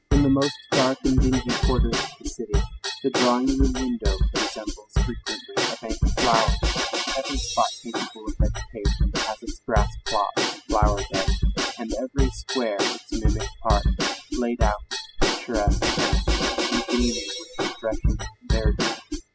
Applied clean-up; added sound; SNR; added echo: classical method spectral subtraction.